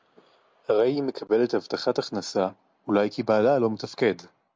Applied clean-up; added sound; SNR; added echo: none; none; none; none.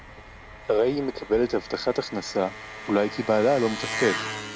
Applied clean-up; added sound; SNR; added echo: none; Engine; 10 dB; none.